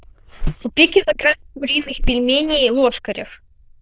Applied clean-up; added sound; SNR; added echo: neural diffusion model UNIVERSE++.